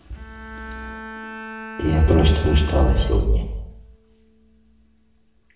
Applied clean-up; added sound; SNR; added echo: none; Bowed string instrument; 16 dB; reverberation time 0.9 s.